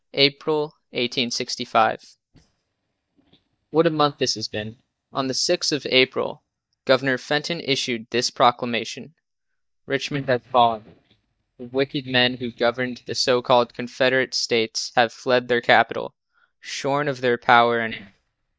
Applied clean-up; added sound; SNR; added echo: neural mask model DeepFilterNet 3.